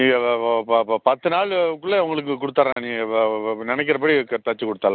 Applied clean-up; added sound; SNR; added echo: none; none; none; none.